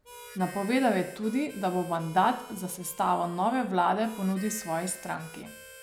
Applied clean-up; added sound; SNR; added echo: none; Harmonica; 19 dB; none.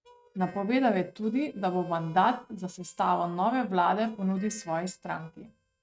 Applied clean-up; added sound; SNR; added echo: neural mask model RNNoise.